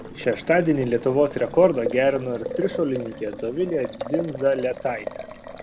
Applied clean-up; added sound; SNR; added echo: none; Boiling; 10 dB; none.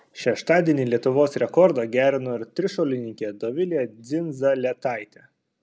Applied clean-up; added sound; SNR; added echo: none; none; none; none.